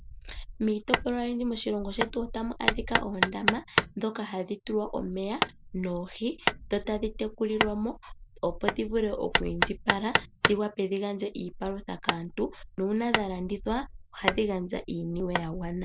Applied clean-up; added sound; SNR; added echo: none; Hammer; 2 dB; none.